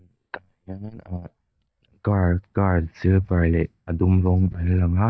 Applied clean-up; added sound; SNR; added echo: neural mask model DeepFilterNet 3.